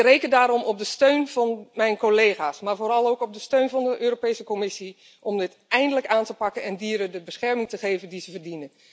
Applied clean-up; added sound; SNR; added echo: none; none; none; none.